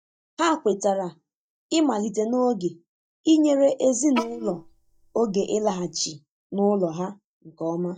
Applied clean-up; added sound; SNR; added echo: neural mask model DeepFilterNet 3.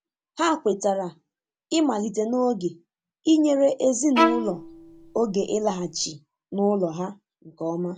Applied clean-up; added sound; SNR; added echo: none; Bowed string instrument; 3 dB; none.